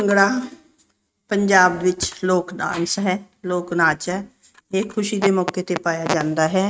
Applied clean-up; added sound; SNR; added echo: neural mask model RNNoise.